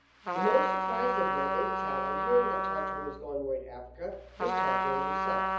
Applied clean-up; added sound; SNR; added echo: none; Trumpet; -2 dB; reverberation time 0.7 s.